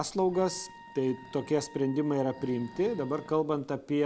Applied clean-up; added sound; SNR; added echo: none; Trumpet + Animal; 20 dB; none.